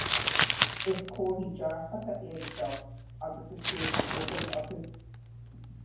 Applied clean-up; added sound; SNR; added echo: none; Crumpling, crinkling; -5 dB; reverberation time 0.9 s.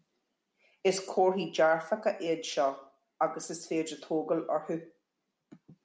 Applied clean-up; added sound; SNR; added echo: none; none; none; none.